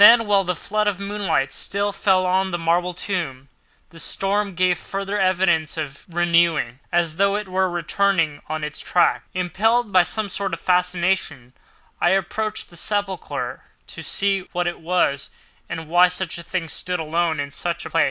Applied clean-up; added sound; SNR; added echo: none; none; none; none.